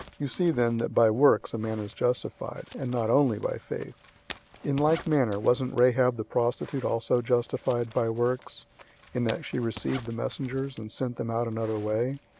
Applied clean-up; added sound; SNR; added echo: none; Zipper (clothing); 20 dB; none.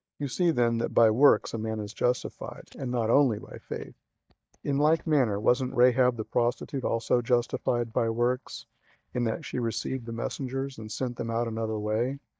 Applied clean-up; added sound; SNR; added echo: neural mask model DeepFilterNet 3.